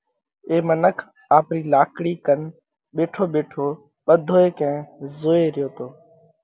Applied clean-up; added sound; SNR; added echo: none; none; none; none.